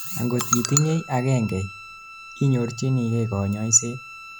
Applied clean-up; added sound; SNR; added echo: none; Bowed string instrument; 18 dB; none.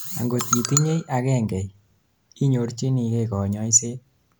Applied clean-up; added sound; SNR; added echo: none; none; none; none.